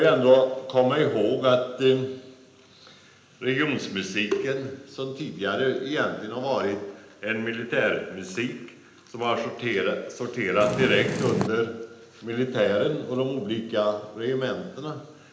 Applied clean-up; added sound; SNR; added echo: none; Purr; 3 dB; reverberation time 0.9 s.